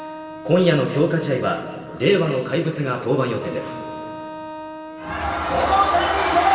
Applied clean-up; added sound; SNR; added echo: none; Wind instrument, woodwind instrument; 15 dB; reverberation time 2.4 s.